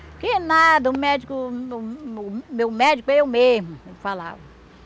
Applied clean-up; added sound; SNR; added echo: none; none; none; none.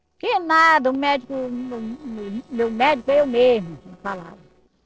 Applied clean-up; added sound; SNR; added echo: neural separator model SepFormer DNS4.